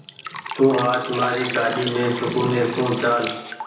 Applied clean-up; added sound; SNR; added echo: none; Drip; 11 dB; reverberation time 0.9 s.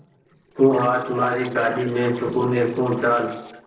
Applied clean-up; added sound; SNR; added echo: neural separator model SepFormer DNS4.